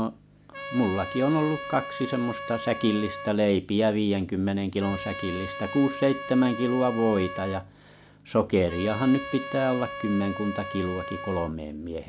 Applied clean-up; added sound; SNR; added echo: none; Trumpet; 11 dB; none.